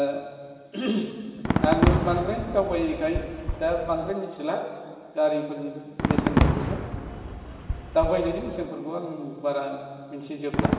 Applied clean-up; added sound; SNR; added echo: none; Fireworks; 1 dB; reverberation time 1.6 s.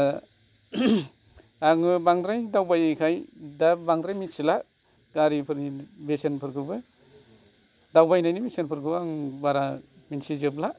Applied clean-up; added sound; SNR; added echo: none; none; none; none.